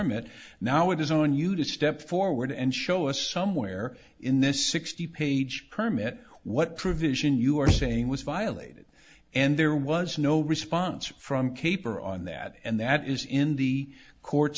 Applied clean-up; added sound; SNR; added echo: none; Knock; 4 dB; none.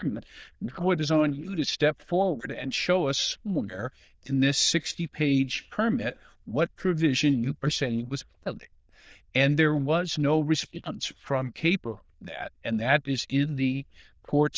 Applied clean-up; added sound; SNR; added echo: neural diffusion model UNIVERSE++.